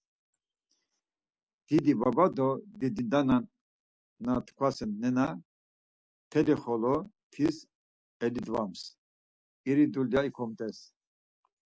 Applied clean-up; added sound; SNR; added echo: none; none; none; none.